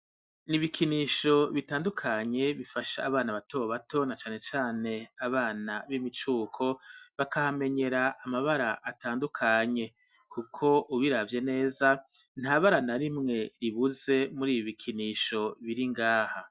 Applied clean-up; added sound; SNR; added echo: none; none; none; none.